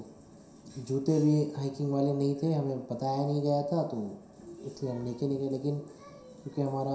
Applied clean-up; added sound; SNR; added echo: none; none; none; reverberation time 0.7 s.